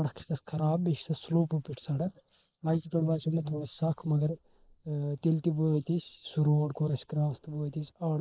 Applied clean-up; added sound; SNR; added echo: neural mask model Resemble Enhance denoiser.